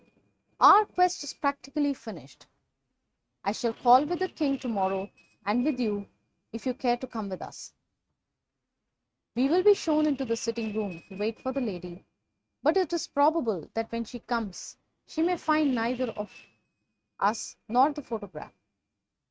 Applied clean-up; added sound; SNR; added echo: neural mask model RNNoise.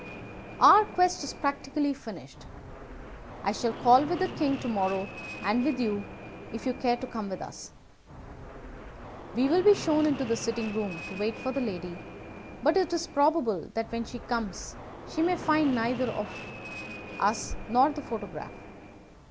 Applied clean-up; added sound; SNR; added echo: none; Fixed-wing aircraft, airplane; 12 dB; none.